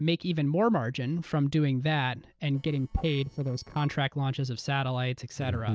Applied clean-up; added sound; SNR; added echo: neural separator model SepFormer DNS4.